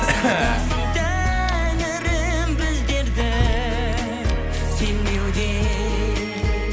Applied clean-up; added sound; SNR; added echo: none; Chewing, mastication / Cough + Door / Car; 10 dB; none.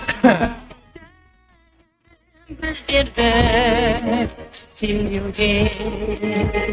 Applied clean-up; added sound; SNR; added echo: neural mask model RNNoise.